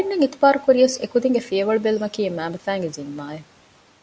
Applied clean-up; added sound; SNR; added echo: none; none; none; none.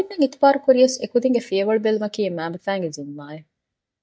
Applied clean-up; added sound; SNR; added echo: neural mask model DeepFilterNet 3.